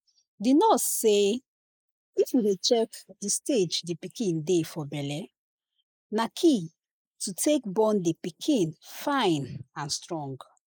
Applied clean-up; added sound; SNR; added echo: neural mask model Resemble Enhance denoiser.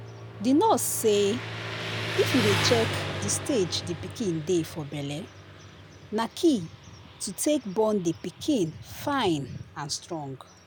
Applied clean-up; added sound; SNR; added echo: none; Motorcycle; 7 dB; none.